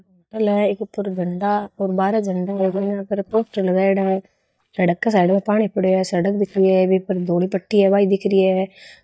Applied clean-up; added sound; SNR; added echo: neural mask model DeepFilterNet 3.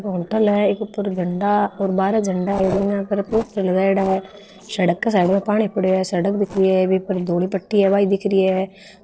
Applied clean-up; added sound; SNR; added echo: neural separator model SepFormer DNS4.